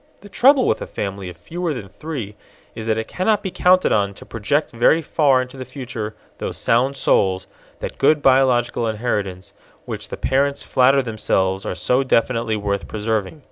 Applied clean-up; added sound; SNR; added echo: none; none; none; none.